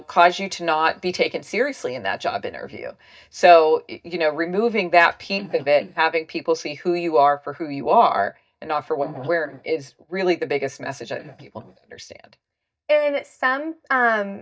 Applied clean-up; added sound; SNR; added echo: neural mask model DeepFilterNet 3.